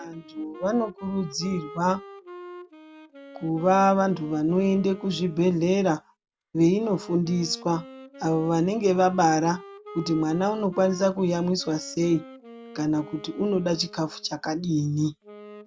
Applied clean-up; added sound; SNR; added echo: none; Wind instrument, woodwind instrument; 19 dB; none.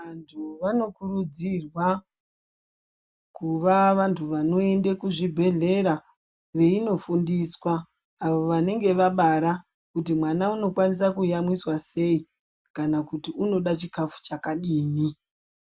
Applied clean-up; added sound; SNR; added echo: none; none; none; none.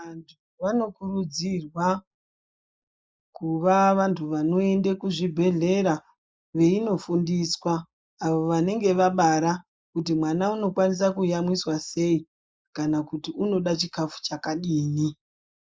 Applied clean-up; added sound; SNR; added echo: neural mask model Resemble Enhance denoiser.